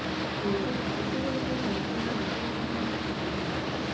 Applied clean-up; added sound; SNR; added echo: none; Boat, Water vehicle; -5 dB; reverberation time 0.6 s.